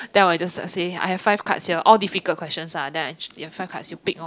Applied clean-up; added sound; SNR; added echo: none; none; none; none.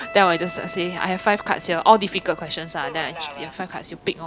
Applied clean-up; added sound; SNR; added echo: none; Bowed string instrument + Subway, metro, underground; 15 dB; none.